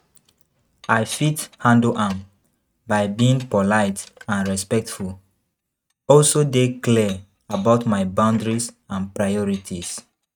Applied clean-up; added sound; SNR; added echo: neural mask model RNNoise.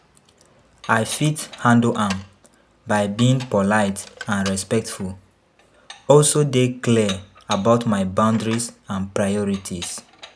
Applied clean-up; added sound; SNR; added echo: none; Dishes, pots, and pans; 20 dB; none.